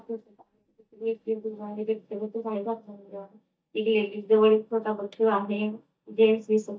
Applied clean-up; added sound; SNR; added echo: neural mask model DeepFilterNet 3.